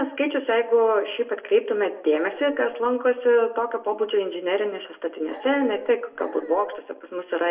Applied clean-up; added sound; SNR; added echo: none; Dog; 15 dB; reverberation time 0.7 s.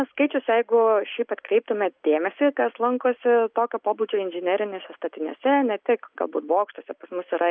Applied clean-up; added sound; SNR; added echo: none; none; none; none.